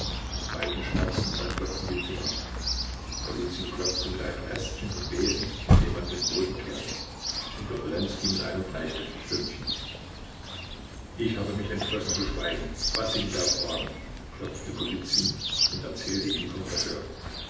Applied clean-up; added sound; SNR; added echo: none; Chirp, tweet; -3 dB; reverberation time 0.9 s.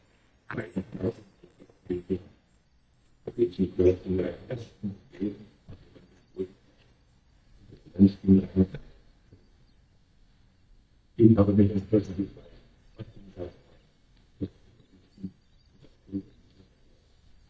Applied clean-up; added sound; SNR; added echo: neural mask model DeepFilterNet 3.